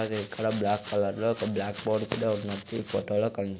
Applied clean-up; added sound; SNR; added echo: none; Domestic sounds, home sounds; 11 dB; none.